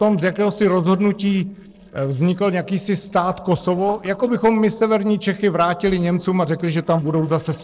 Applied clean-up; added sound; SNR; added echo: neural separator model SepFormer DNS4.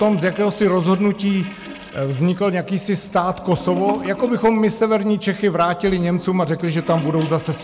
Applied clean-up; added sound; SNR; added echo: none; Toilet flush / Gurgling; 16 dB; none.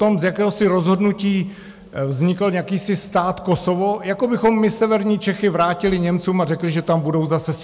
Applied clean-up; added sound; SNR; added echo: none; none; none; none.